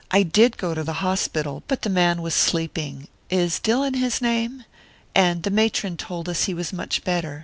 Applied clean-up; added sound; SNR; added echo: none; none; none; none.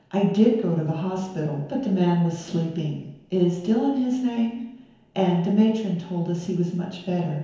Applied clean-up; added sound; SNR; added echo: none; none; none; reverberation time 1.0 s.